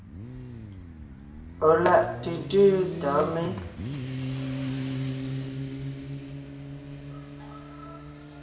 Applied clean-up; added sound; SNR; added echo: none; Motorcycle; 7 dB; reverberation time 0.8 s.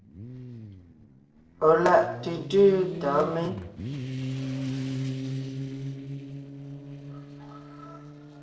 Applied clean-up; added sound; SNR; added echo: neural separator model SepFormer DNS4.